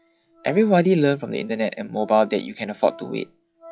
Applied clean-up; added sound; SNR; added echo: classical method log-MMSE.